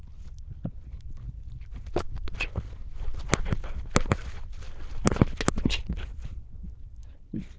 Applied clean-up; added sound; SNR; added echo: neural diffusion model UNIVERSE++.